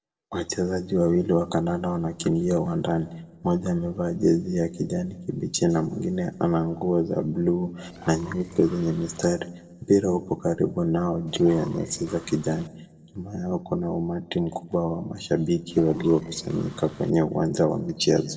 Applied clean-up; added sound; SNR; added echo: neural separator model SepFormer DNS4.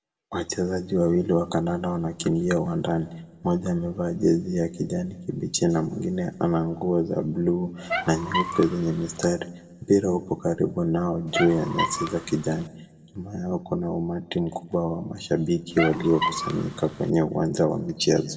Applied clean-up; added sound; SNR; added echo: none; Squeak; 6 dB; reverberation time 0.9 s.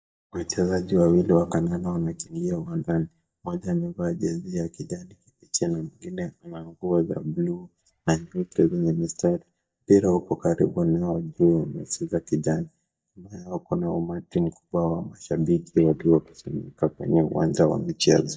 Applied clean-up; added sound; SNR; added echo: neural mask model DeepFilterNet 3.